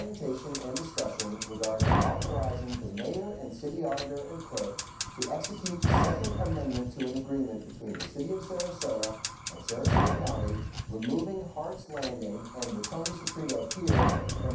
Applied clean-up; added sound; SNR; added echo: none; Fire; -2 dB; reverberation time 0.7 s.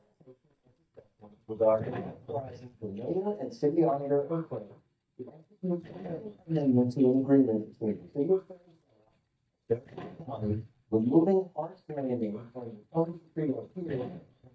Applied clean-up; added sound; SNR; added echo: neural mask model DeepFilterNet 3.